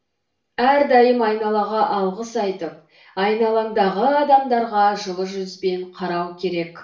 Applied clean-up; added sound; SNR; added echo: none; none; none; reverberation time 0.4 s.